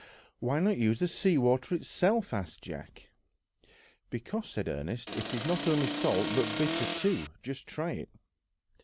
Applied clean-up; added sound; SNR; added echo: none; Accelerating, revving, vroom; 2 dB; none.